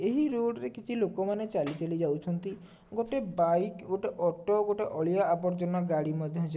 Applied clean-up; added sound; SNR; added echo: none; Tambourine; 17 dB; none.